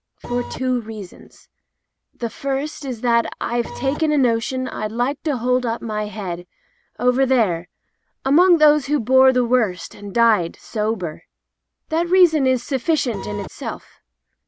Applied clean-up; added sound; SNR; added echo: none; Printer; 9 dB; none.